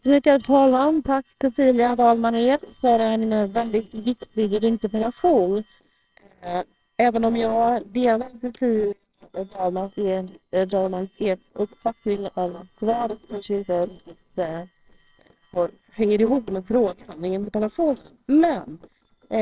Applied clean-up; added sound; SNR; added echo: neural separator model SepFormer WHAMR!.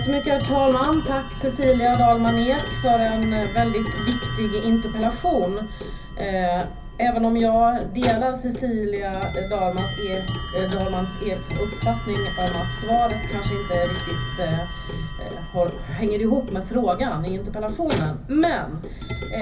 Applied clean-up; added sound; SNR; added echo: none; Clock; 7 dB; reverberation time 0.4 s.